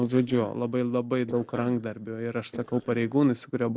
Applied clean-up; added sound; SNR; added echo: neural separator model SepFormer DNS4.